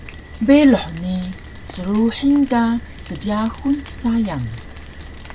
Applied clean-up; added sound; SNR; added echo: none; Rain; 15 dB; none.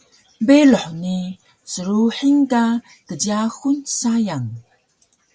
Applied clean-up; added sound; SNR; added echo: none; none; none; none.